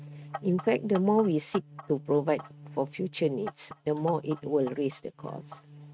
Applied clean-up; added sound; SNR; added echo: neural mask model RNNoise.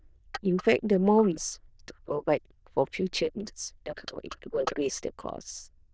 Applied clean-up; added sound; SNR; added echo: neural diffusion model UNIVERSE++.